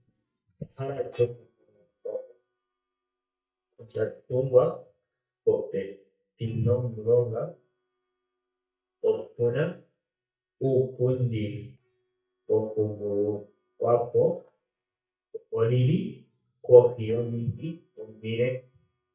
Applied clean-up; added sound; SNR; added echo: neural mask model DeepFilterNet 3.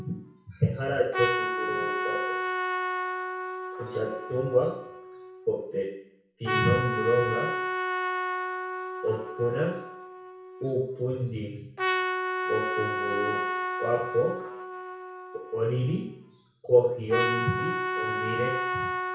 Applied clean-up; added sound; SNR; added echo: none; Trumpet; 1 dB; reverberation time 0.6 s.